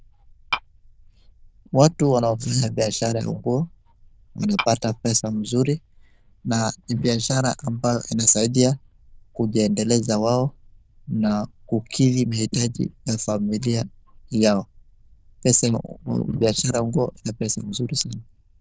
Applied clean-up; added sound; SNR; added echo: neural diffusion model UNIVERSE++.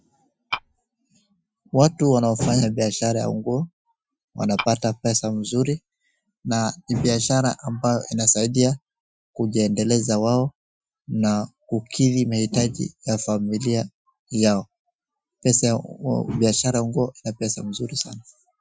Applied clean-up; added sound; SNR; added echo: classical method Wiener filter.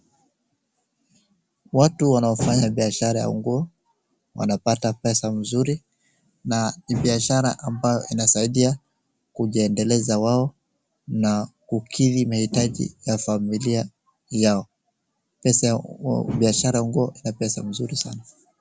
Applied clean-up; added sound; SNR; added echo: none; none; none; none.